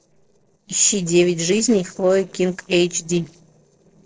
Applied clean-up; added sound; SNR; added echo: neural separator model SepFormer DNS4.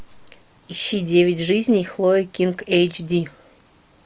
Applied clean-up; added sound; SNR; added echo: none; none; none; none.